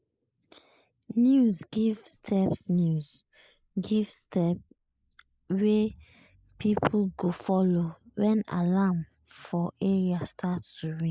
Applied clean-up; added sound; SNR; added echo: neural mask model Resemble Enhance denoiser.